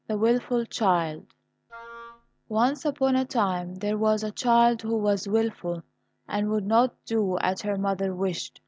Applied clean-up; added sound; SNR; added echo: none; Wind instrument, woodwind instrument; 18 dB; none.